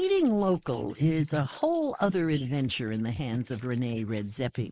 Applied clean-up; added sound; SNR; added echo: neural mask model Resemble Enhance denoiser.